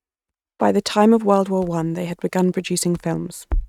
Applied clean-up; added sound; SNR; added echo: neural mask model RNNoise.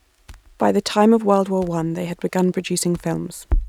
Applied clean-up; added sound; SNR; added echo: none; Crackle; 10 dB; none.